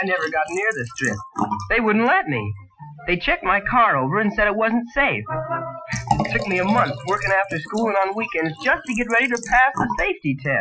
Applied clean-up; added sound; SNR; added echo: classical method Wiener filter.